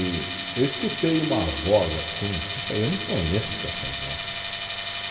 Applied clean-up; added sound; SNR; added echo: none; Tools; 5 dB; reverberation time 1.8 s.